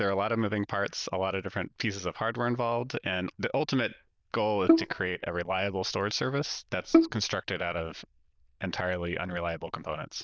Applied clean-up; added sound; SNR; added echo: neural diffusion model UNIVERSE++.